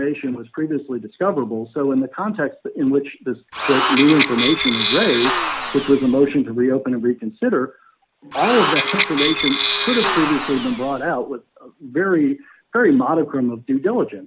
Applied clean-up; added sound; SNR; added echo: none; Tools; 2 dB; none.